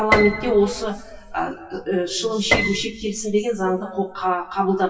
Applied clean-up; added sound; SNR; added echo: classical method WPE with log-MMSE.